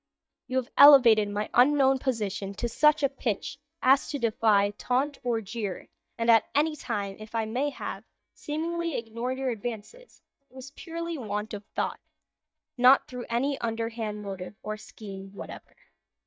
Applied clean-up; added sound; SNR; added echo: neural mask model DeepFilterNet 3.